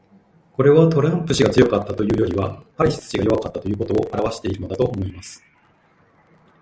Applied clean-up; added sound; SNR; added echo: none; none; none; none.